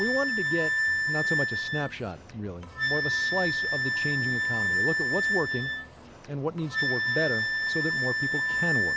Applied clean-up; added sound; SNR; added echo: none; Wind instrument, woodwind instrument; -4 dB; none.